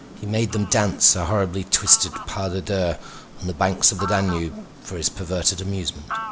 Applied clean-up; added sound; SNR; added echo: none; Fowl; 14 dB; none.